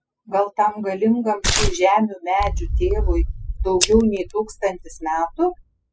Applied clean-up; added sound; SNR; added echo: classical method spectral subtraction.